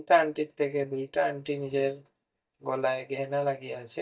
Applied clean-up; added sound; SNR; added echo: neural mask model DeepFilterNet 3.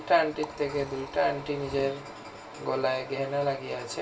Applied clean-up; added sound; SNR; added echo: none; Liquid; 19 dB; reverberation time 0.2 s.